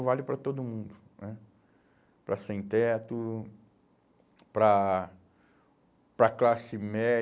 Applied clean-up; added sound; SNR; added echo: none; none; none; none.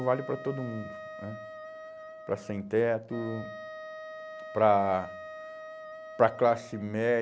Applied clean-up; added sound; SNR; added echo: none; Wind instrument, woodwind instrument; 13 dB; none.